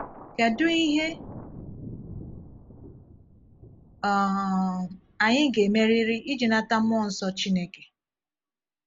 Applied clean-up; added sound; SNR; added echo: none; Thunder; 18 dB; none.